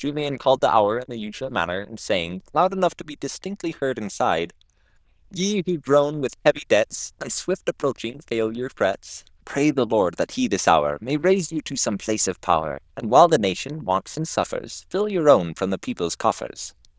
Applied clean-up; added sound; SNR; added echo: neural diffusion model UNIVERSE++.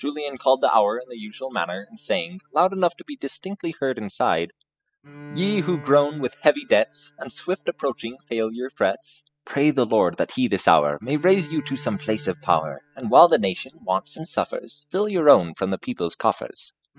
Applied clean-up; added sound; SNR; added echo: classical method spectral subtraction.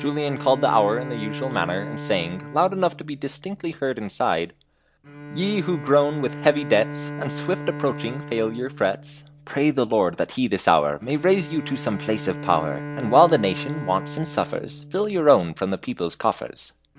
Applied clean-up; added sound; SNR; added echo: none; Bowed string instrument; 12 dB; none.